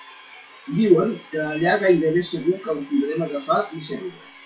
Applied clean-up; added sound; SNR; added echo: classical method WPE with log-MMSE.